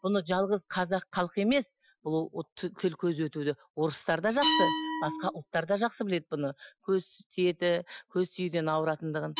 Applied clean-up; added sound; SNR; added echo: classical method Wiener filter.